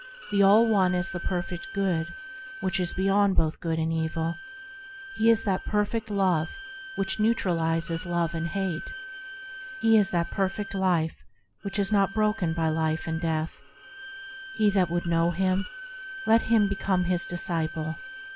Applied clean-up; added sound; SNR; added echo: none; Bowed string instrument; 14 dB; none.